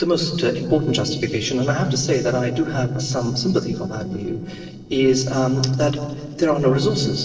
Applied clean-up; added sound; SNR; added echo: neural separator model SepFormer DNS4.